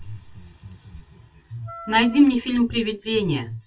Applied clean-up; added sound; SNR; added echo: classical method WPE with log-MMSE.